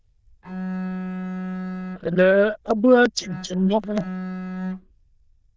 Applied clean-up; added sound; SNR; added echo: neural diffusion model UNIVERSE++.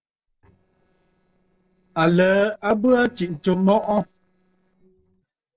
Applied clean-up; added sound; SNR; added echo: neural separator model SepFormer DNS4.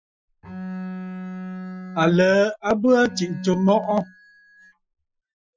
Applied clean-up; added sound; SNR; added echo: classical method Wiener filter.